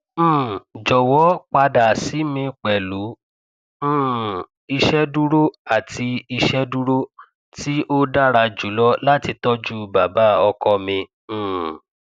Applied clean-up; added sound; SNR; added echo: none; none; none; none.